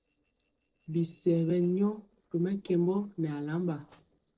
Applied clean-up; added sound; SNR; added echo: neural separator model SepFormer DNS4.